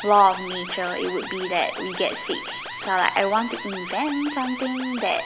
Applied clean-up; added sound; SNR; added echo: none; Alarm; 10 dB; none.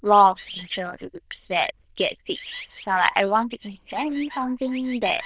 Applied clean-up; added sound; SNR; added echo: neural diffusion model UNIVERSE++.